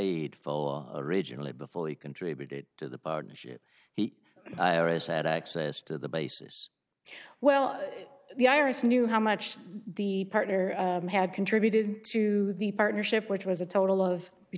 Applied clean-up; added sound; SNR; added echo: none; none; none; none.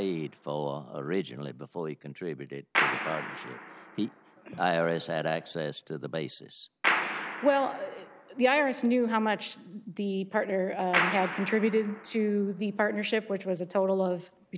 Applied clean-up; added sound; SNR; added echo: none; Clapping; 7 dB; none.